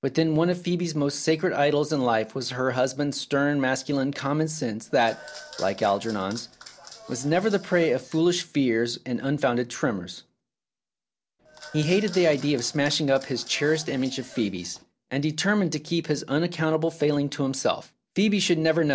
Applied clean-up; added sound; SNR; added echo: neural separator model SepFormer DNS4.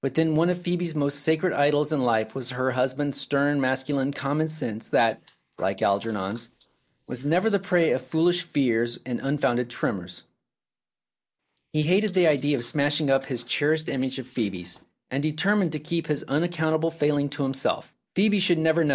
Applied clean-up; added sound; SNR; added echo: neural mask model Resemble Enhance denoiser.